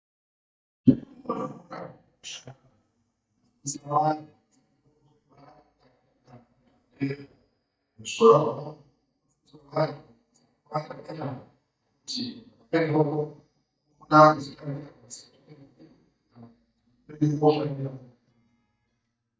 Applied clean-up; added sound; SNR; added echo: neural mask model DeepFilterNet 3.